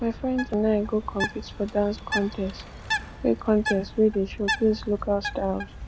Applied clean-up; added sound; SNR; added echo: none; Bird; 8 dB; none.